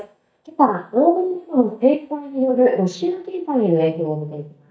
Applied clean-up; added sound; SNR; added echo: neural mask model DeepFilterNet 3.